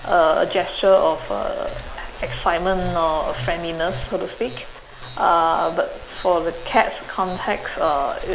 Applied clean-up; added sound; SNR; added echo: none; Waves, surf; 14 dB; none.